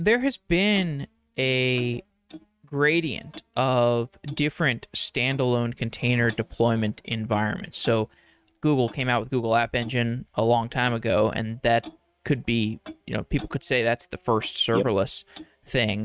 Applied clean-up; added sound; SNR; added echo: neural mask model RNNoise.